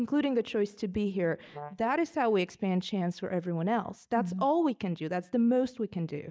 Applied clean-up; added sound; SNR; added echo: neural mask model DeepFilterNet 3.